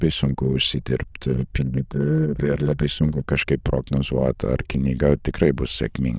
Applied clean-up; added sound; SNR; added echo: neural diffusion model UNIVERSE++.